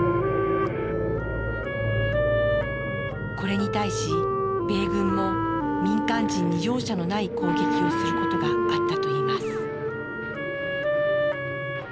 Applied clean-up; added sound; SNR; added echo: none; Wind instrument, woodwind instrument; -2 dB; none.